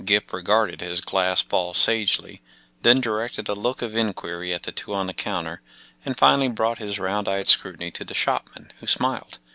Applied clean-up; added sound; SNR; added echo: none; none; none; none.